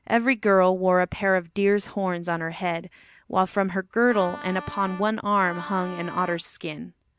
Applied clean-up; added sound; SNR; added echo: none; Wind instrument, woodwind instrument; 15 dB; none.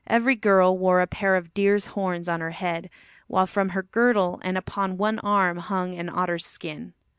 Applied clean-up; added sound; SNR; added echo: none; none; none; none.